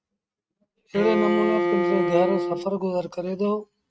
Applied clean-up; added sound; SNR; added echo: neural mask model RNNoise.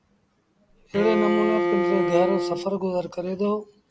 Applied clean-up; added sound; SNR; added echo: none; Bowed string instrument; -1 dB; none.